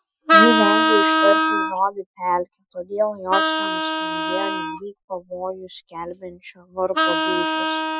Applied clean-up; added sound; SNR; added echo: classical method Wiener filter.